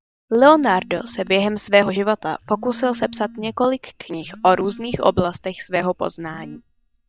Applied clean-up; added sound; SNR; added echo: neural mask model DeepFilterNet 3.